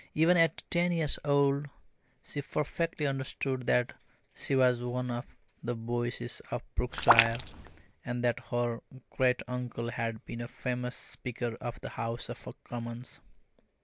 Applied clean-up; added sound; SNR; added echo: none; Raindrop; -2 dB; none.